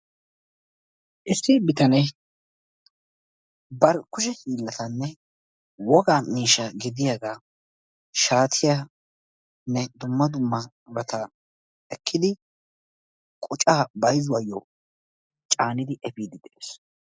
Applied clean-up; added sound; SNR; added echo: none; none; none; none.